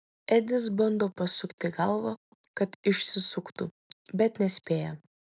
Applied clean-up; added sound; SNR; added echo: none; none; none; none.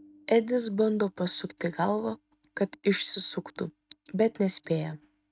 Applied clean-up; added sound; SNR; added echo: neural mask model RNNoise.